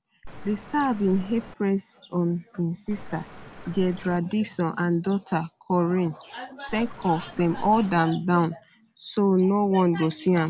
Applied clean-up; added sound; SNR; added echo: none; Cricket; 7 dB; none.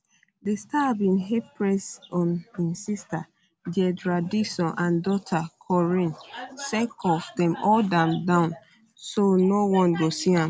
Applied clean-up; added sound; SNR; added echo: none; none; none; none.